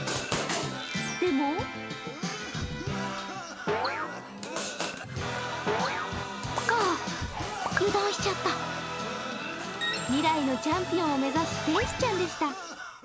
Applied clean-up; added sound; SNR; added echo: none; Cough; 11 dB; none.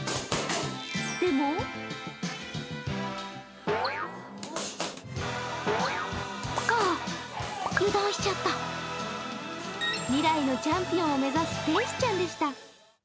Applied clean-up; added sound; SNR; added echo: none; none; none; none.